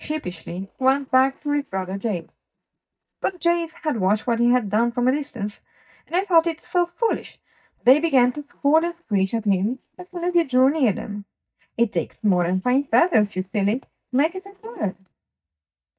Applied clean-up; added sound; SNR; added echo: neural mask model DeepFilterNet 3.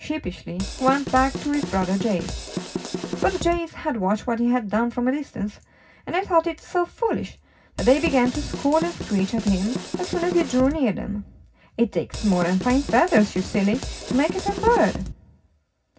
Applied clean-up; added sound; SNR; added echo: none; Drum kit; 7 dB; reverberation time 0.4 s.